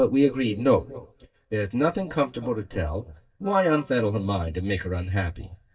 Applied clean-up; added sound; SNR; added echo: neural mask model DeepFilterNet 3.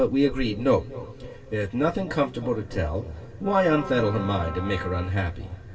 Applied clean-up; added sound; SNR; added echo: none; Wind instrument, woodwind instrument; 13 dB; reverberation time 2.4 s.